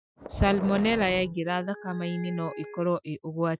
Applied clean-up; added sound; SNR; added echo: classical method Wiener filter.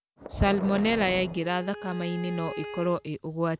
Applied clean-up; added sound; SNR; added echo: none; Boom + Bowed string instrument; 11 dB; none.